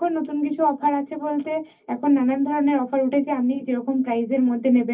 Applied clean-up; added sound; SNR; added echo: none; none; none; reverberation time 0.3 s.